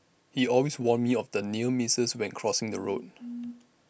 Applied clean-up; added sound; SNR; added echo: none; none; none; none.